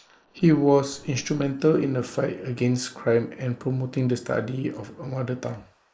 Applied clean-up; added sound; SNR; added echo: neural mask model Resemble Enhance denoiser.